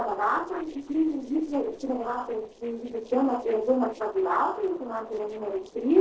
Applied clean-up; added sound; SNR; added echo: neural separator model SepFormer DNS4.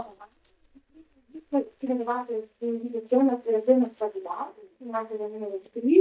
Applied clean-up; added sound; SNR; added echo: neural mask model DeepFilterNet 3.